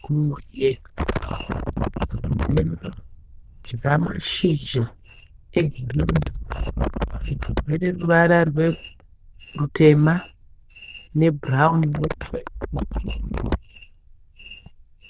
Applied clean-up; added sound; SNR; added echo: neural diffusion model UNIVERSE++.